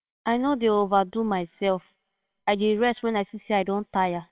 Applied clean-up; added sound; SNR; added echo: neural separator model SepFormer WHAMR!.